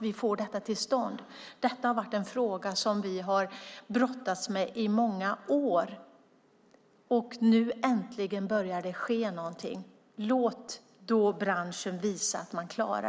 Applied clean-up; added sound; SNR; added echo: none; none; none; none.